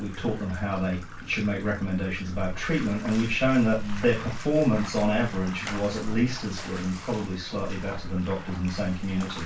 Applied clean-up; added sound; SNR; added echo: none; Bathtub (filling or washing); 8 dB; reverberation time 0.2 s.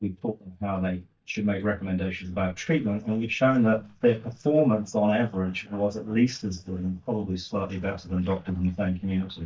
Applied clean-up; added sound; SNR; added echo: neural mask model DeepFilterNet 3.